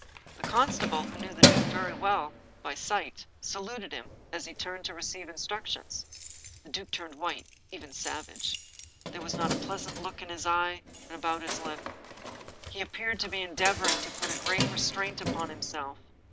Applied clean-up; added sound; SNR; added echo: none; Keys jangling; -1 dB; none.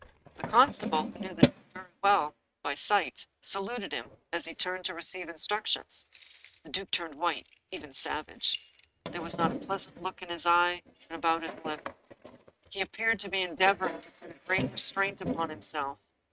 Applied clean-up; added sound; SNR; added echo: neural mask model RNNoise.